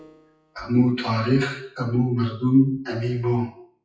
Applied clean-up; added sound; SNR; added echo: classical method WPE with log-MMSE.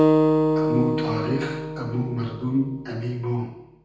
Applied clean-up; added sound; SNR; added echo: none; Acoustic guitar; -4 dB; reverberation time 0.9 s.